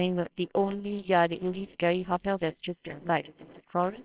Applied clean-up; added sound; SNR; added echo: neural separator model SepFormer WHAMR!.